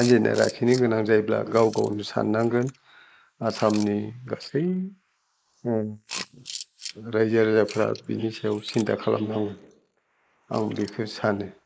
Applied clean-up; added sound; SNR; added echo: neural mask model Resemble Enhance denoiser.